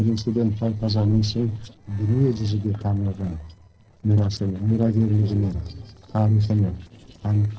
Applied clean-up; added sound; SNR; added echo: neural separator model SepFormer DNS4.